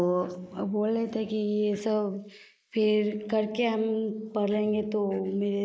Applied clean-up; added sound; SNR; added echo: neural mask model Resemble Enhance denoiser.